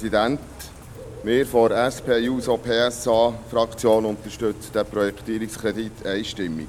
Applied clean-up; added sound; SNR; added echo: none; Bird / Rain; 17 dB; none.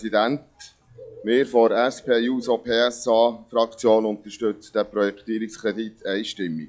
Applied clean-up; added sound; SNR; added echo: classical method log-MMSE.